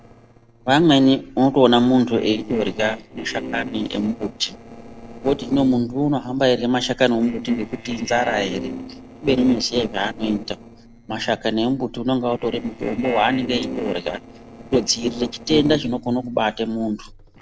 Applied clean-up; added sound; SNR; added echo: neural separator model SepFormer DNS4.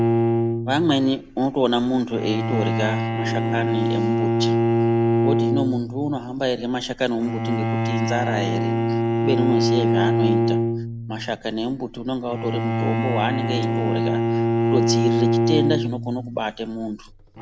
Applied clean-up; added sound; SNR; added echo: none; Bowed string instrument; -3 dB; none.